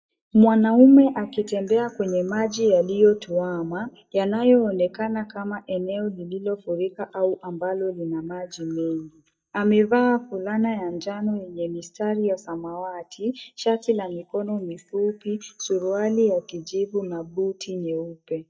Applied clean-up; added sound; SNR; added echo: neural mask model DeepFilterNet 3.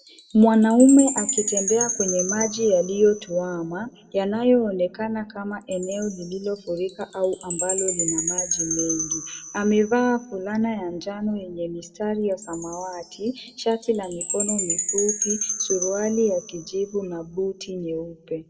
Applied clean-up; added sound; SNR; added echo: none; Chime; 7 dB; reverberation time 0.4 s.